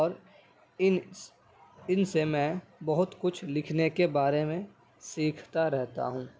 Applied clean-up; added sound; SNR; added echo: none; none; none; none.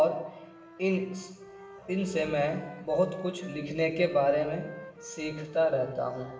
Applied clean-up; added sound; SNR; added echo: none; Wind instrument, woodwind instrument; 18 dB; reverberation time 1.1 s.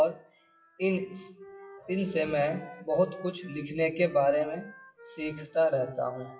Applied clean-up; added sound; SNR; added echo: classical method WPE with log-MMSE.